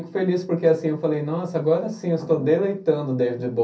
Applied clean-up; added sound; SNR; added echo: none; none; none; reverberation time 0.3 s.